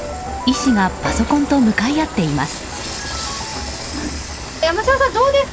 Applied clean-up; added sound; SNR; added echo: none; Frying (food) / Dishes, pots, and pans; 8 dB; none.